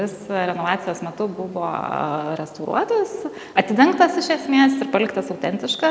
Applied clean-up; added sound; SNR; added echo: none; none; none; none.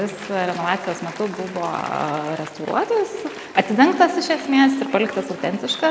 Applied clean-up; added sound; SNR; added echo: none; Applause / Cheering; 16 dB; none.